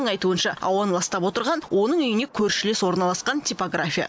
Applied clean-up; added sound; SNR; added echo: none; none; none; none.